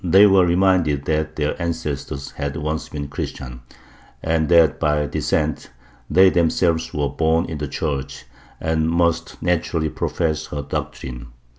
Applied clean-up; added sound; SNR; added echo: none; none; none; none.